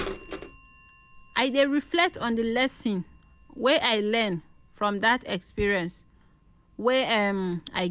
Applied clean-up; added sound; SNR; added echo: none; Bird vocalization, bird call, bird song / Telephone; 19 dB; none.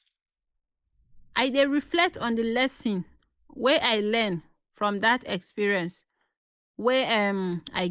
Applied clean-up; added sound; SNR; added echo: neural mask model Resemble Enhance denoiser.